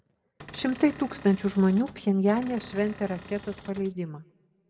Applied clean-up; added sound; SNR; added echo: none; Cupboard open or close / Door; 18 dB; reverberation time 0.8 s.